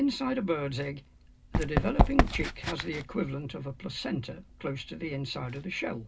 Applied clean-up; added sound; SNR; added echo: none; Run; 0 dB; reverberation time 0.2 s.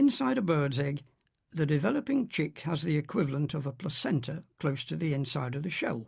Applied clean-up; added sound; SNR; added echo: none; none; none; none.